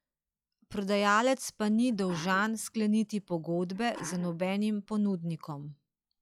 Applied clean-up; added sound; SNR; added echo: classical method log-MMSE.